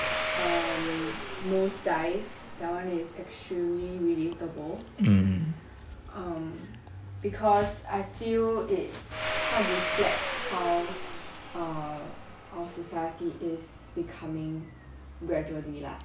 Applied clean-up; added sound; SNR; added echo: none; Domestic sounds, home sounds; 6 dB; none.